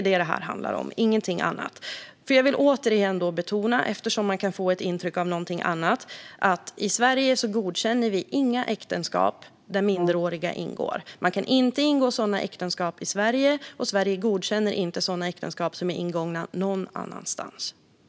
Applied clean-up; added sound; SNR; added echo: none; Brass instrument; 6 dB; none.